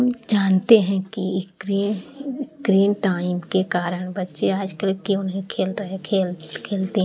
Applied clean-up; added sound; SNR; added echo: none; none; none; none.